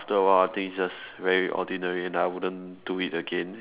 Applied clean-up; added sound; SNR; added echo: none; none; none; none.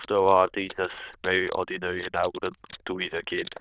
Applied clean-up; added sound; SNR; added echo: neural diffusion model UNIVERSE++.